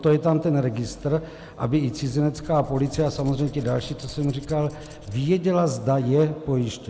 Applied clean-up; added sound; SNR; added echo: none; Tools; 18 dB; none.